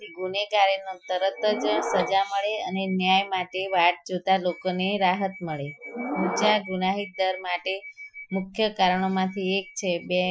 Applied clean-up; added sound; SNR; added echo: classical method Wiener filter.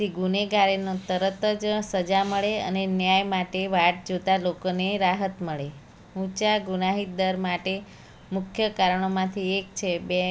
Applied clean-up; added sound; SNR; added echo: none; none; none; none.